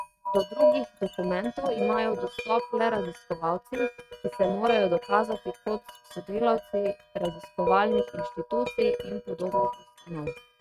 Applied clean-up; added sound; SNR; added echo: neural mask model RNNoise.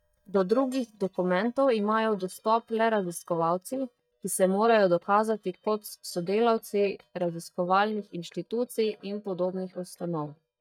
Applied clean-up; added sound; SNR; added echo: neural mask model DeepFilterNet 3.